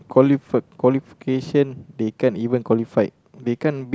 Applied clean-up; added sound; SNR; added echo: none; none; none; none.